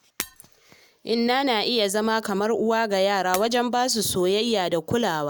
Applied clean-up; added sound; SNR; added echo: none; Shatter; 17 dB; none.